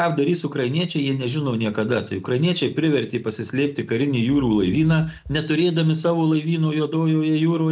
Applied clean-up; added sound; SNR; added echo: none; none; none; none.